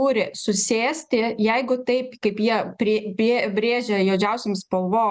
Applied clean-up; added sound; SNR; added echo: none; none; none; none.